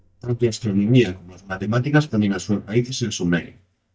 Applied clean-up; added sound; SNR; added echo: neural mask model DeepFilterNet 3.